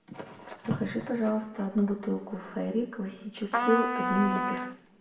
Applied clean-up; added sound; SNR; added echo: none; Trumpet; 1 dB; reverberation time 0.9 s.